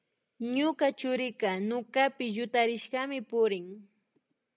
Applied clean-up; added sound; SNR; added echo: none; none; none; none.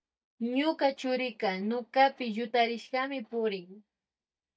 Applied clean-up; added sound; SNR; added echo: neural mask model DeepFilterNet 3.